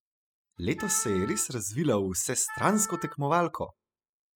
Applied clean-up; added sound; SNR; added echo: classical method spectral subtraction.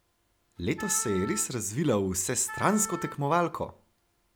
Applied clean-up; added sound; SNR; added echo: none; Wind instrument, woodwind instrument; 13 dB; none.